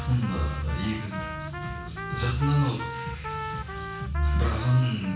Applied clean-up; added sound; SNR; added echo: none; Trumpet; 10 dB; reverberation time 0.6 s.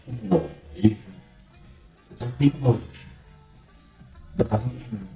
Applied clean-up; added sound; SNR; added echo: neural mask model DeepFilterNet 3.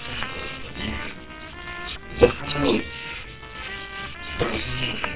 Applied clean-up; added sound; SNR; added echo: neural separator model SepFormer WHAMR!.